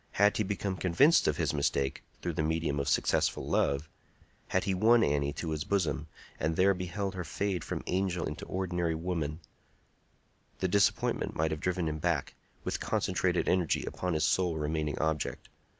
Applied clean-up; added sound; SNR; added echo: none; none; none; none.